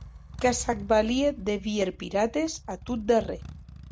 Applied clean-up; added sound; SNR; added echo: none; Motorcycle; 15 dB; none.